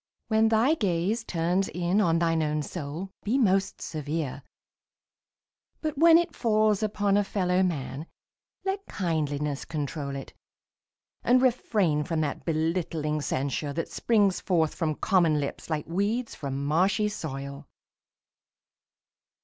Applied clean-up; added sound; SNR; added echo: none; none; none; none.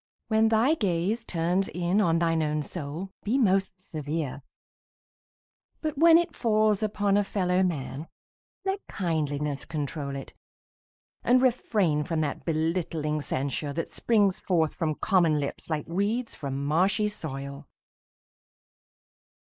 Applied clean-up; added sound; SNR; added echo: neural mask model Resemble Enhance denoiser.